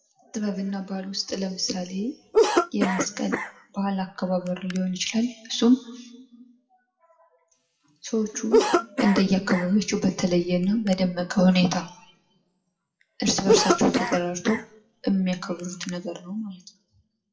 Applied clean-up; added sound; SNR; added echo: classical method WPE with log-MMSE.